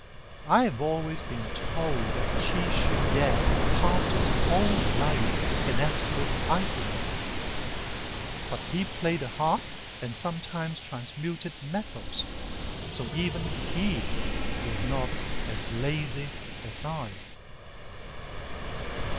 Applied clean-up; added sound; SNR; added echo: none; Ocean; -4 dB; none.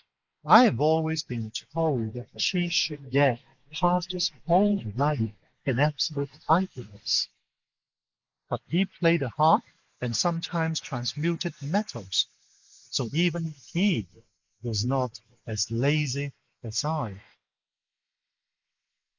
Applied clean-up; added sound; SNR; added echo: neural mask model Resemble Enhance denoiser.